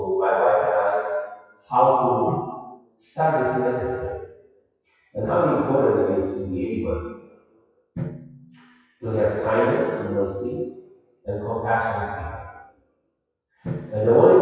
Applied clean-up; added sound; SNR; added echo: classical method WPE with log-MMSE.